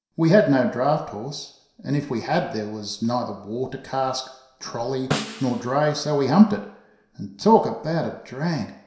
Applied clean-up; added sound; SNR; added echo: none; Snare drum; 10 dB; reverberation time 0.7 s.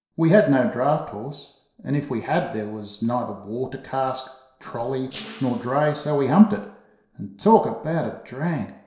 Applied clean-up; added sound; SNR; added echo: neural separator model SepFormer DNS4.